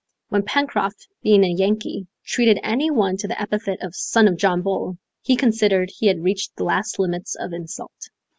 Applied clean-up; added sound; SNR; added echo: none; none; none; none.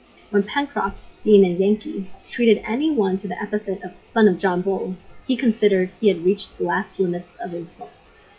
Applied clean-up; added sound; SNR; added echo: classical method WPE with log-MMSE.